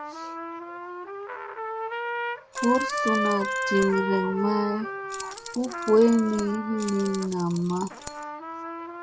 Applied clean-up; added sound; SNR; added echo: none; Trumpet + Keys jangling; 5 dB; none.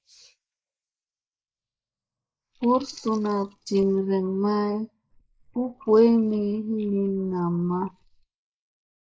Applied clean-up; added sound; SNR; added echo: neural mask model Resemble Enhance denoiser.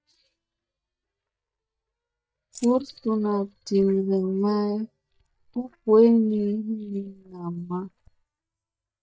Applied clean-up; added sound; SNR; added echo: neural mask model DeepFilterNet 3.